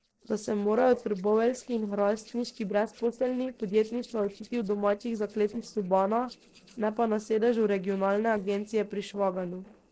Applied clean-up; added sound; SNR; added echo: neural separator model SepFormer DNS4.